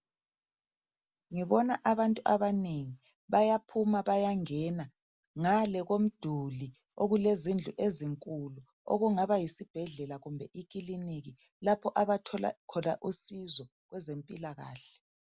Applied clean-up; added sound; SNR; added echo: none; none; none; none.